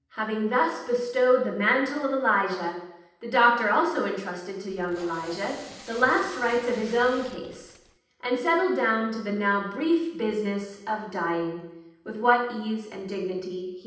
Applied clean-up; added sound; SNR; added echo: none; Packing tape, duct tape; 19 dB; reverberation time 0.8 s.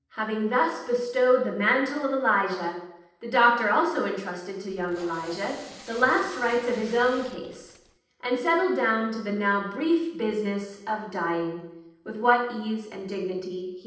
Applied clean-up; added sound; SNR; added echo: neural separator model SepFormer DNS4.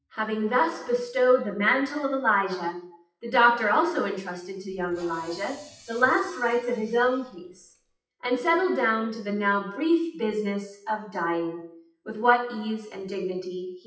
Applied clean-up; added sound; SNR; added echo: classical method WPE with log-MMSE.